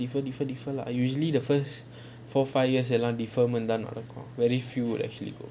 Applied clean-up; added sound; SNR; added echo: none; none; none; none.